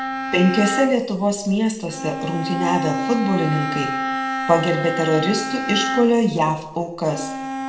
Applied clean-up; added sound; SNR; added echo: none; Bowed string instrument; 5 dB; reverberation time 0.7 s.